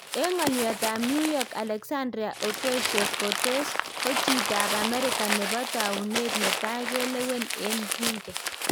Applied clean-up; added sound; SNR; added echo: none; Crumpling, crinkling; 0 dB; none.